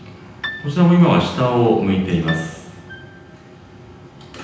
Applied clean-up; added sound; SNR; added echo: none; Piano; 17 dB; reverberation time 0.9 s.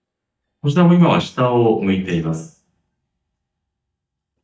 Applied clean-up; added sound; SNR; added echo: neural mask model DeepFilterNet 3.